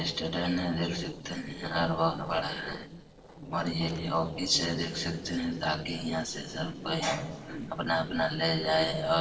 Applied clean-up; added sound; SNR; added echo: neural separator model SepFormer DNS4.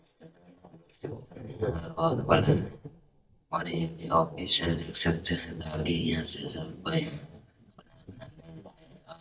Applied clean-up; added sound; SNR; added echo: neural mask model DeepFilterNet 3.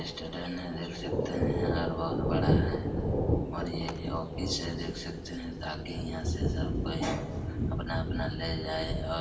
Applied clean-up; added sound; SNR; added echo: none; Thunder; -5 dB; reverberation time 2.3 s.